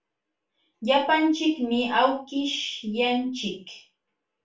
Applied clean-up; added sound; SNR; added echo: none; none; none; reverberation time 0.3 s.